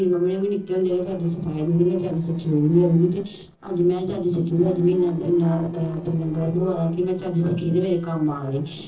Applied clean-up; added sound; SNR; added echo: neural separator model SepFormer DNS4.